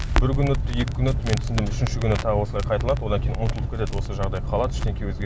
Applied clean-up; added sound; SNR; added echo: none; Crackle; 9 dB; none.